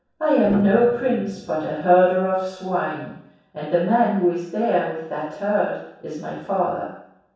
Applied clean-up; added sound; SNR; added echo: none; Piano; 15 dB; reverberation time 0.7 s.